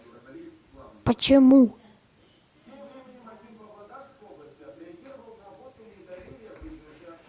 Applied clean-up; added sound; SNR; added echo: none; none; none; none.